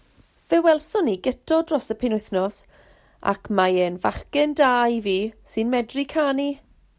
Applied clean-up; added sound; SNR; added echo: none; none; none; none.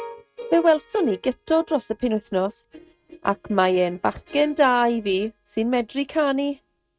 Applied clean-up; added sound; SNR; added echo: neural mask model RNNoise.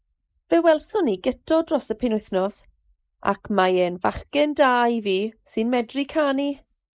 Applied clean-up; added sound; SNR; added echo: neural mask model Resemble Enhance denoiser.